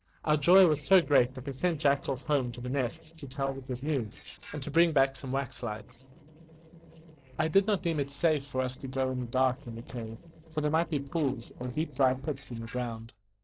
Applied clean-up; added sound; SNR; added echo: neural separator model SepFormer DNS4.